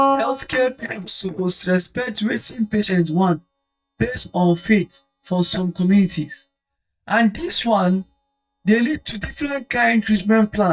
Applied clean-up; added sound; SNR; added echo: neural mask model DeepFilterNet 3.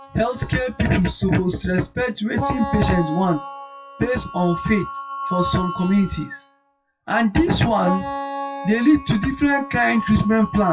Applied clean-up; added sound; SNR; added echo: classical method WPE with log-MMSE.